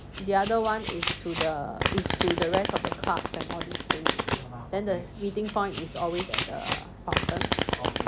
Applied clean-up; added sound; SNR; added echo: none; Domestic sounds, home sounds; -1 dB; none.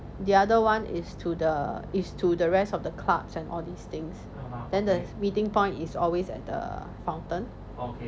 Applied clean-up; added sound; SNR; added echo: none; none; none; none.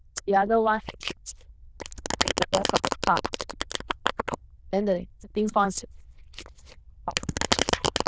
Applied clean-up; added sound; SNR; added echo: neural diffusion model UNIVERSE++.